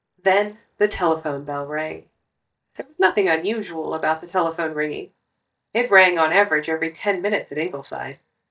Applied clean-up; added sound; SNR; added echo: neural mask model DeepFilterNet 3.